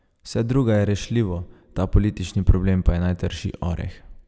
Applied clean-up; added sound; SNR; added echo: none; none; none; none.